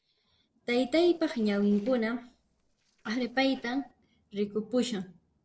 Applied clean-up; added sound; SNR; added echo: neural separator model SepFormer DNS4.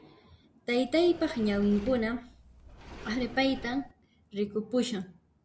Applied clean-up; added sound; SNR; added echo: none; Sliding door; 15 dB; none.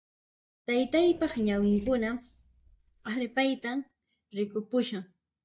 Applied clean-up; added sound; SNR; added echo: neural mask model DeepFilterNet 3.